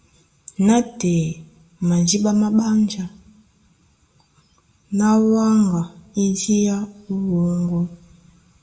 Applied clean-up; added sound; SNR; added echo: none; none; none; reverberation time 0.5 s.